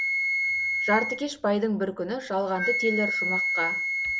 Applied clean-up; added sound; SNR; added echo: none; Wind instrument, woodwind instrument; 0 dB; none.